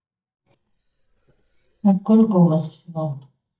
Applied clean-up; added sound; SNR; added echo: neural mask model DeepFilterNet 3.